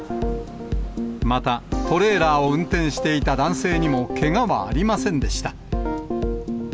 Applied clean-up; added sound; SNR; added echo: none; none; none; none.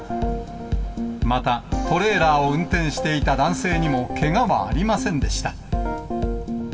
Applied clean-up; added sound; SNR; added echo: none; none; none; reverberation time 2.1 s.